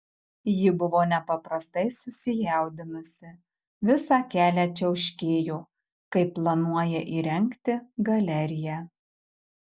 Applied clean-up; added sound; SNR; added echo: none; none; none; none.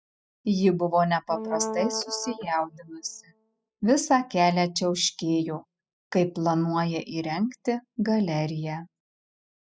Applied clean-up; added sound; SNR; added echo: classical method spectral subtraction.